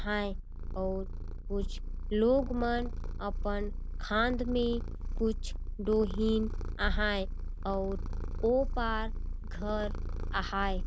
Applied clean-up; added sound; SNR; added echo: none; Purr; 1 dB; none.